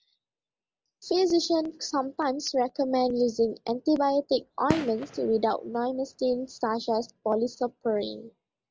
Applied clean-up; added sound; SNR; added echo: none; Gunshot, gunfire; 10 dB; none.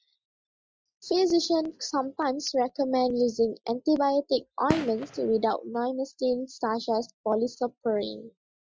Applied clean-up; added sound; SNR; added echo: classical method Wiener filter.